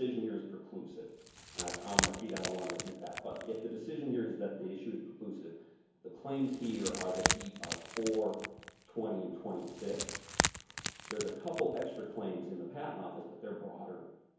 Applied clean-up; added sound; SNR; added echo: none; Wood; 0 dB; reverberation time 1.0 s.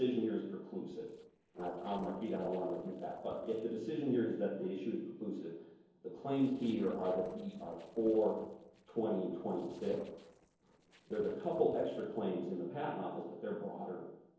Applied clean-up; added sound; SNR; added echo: neural separator model SepFormer DNS4.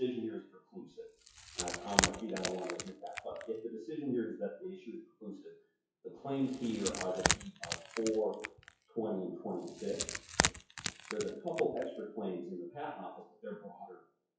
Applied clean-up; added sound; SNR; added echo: classical method WPE with log-MMSE.